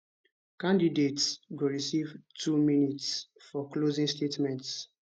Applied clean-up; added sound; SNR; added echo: none; none; none; none.